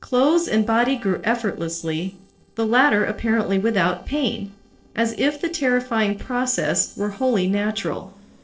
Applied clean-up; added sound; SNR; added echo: neural separator model SepFormer DNS4.